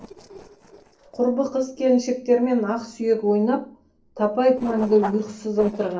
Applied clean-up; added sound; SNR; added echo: neural separator model SepFormer DNS4.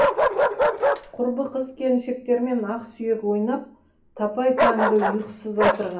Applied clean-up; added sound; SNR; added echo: none; Bark; 0 dB; reverberation time 0.3 s.